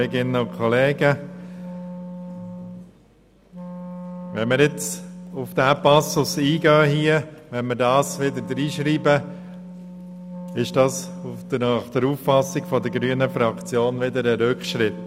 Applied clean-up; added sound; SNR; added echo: none; Wind instrument, woodwind instrument; 13 dB; none.